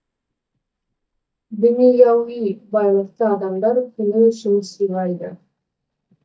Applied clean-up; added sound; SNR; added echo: neural mask model DeepFilterNet 3.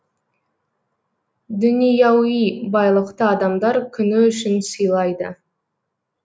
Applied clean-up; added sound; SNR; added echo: none; none; none; none.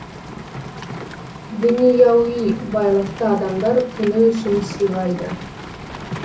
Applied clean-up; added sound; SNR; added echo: none; Rain; 13 dB; reverberation time 0.3 s.